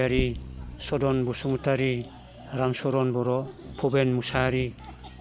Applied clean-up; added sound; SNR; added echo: none; Bird vocalization, bird call, bird song; 13 dB; none.